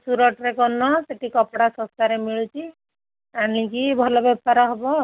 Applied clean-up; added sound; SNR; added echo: none; none; none; none.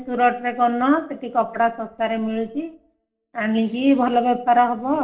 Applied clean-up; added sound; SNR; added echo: neural separator model SepFormer DNS4.